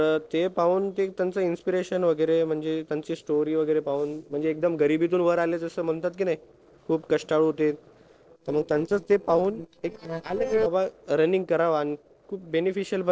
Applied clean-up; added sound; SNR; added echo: neural separator model SepFormer DNS4.